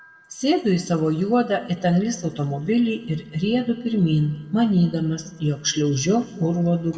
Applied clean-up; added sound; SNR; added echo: none; none; none; reverberation time 1.1 s.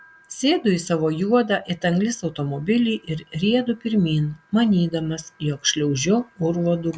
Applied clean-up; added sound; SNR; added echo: none; none; none; none.